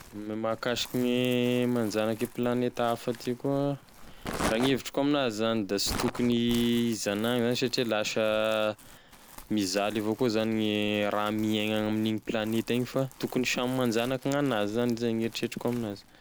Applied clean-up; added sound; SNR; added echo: none; Crumpling, crinkling; 15 dB; none.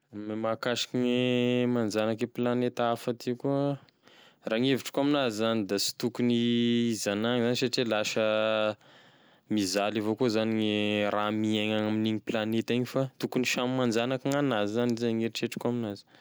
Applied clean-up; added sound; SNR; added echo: none; none; none; none.